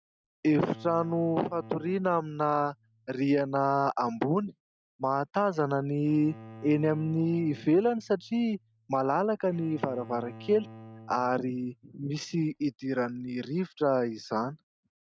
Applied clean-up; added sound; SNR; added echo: neural mask model RNNoise.